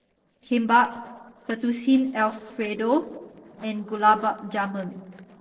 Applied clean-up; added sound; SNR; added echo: neural separator model SepFormer DNS4.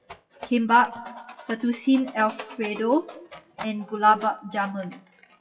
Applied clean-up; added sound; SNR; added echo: classical method WPE with log-MMSE.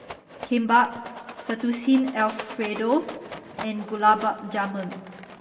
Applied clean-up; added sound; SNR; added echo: none; Rattle; 15 dB; reverberation time 1.7 s.